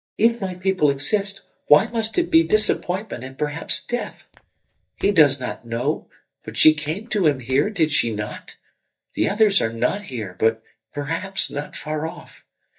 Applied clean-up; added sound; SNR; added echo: neural mask model DeepFilterNet 3.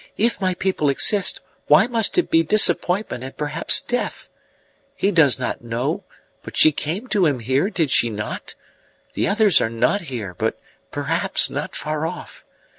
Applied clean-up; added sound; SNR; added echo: none; none; none; none.